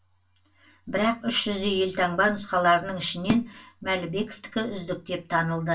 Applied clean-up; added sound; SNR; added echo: none; none; none; reverberation time 0.2 s.